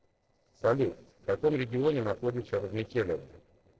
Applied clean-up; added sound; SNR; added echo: neural separator model SepFormer DNS4.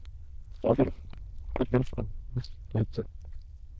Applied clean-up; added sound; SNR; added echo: neural diffusion model UNIVERSE++.